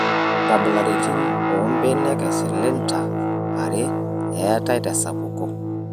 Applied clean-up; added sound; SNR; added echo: none; Guitar; -3 dB; none.